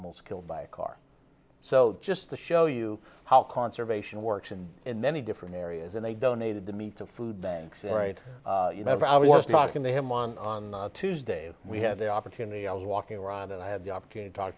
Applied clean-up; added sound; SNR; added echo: none; none; none; none.